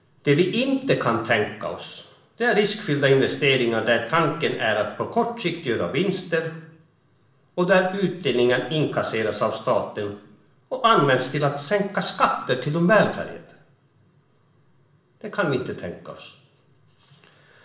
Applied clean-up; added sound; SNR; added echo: none; none; none; reverberation time 0.7 s.